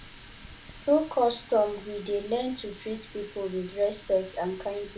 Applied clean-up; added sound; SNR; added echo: none; Water tap, faucet; 16 dB; reverberation time 0.2 s.